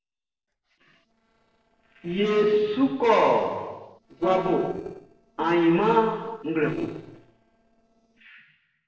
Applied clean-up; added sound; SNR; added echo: neural separator model SepFormer DNS4.